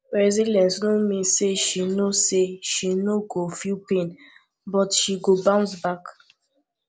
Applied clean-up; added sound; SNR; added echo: none; none; none; none.